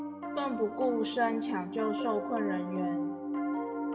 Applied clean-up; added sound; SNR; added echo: none; Piano; 1 dB; reverberation time 0.6 s.